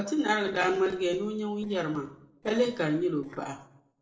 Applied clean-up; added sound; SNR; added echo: neural separator model SepFormer DNS4.